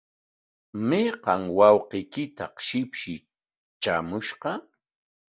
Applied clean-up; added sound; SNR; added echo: none; none; none; none.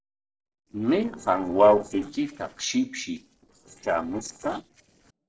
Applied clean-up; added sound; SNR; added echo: neural separator model SepFormer DNS4.